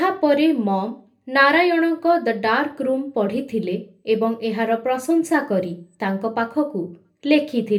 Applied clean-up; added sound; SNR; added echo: none; none; none; reverberation time 0.3 s.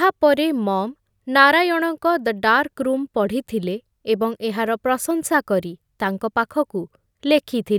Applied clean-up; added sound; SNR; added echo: none; none; none; none.